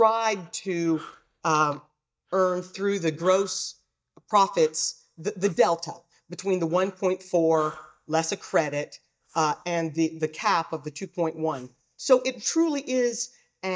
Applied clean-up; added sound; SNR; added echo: neural mask model DeepFilterNet 3.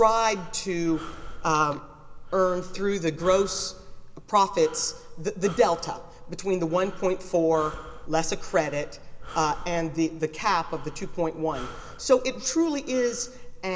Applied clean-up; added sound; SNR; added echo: none; Breathing; 12 dB; reverberation time 0.2 s.